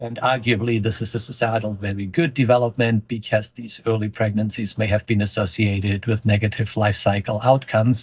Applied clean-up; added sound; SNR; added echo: neural mask model DeepFilterNet 3.